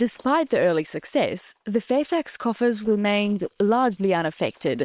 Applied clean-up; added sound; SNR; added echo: neural separator model SepFormer WHAM!.